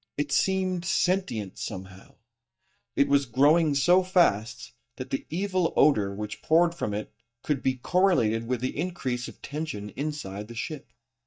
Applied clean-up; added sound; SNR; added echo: neural mask model DeepFilterNet 3.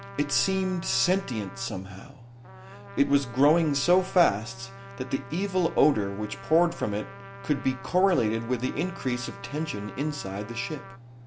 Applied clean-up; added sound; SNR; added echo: none; Trumpet; 17 dB; none.